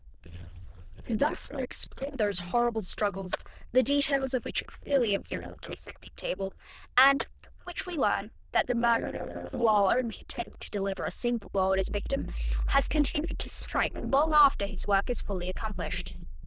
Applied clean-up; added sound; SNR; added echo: neural diffusion model UNIVERSE++.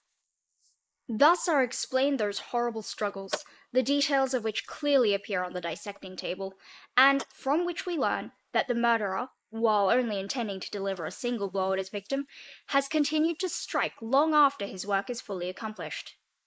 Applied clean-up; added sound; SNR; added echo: neural mask model Resemble Enhance denoiser.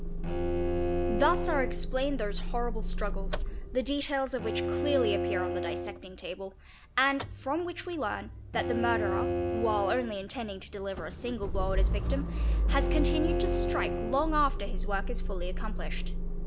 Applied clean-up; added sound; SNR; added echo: none; Idling / Engine starting / Motor vehicle (road) + Bowed string instrument; -2 dB; none.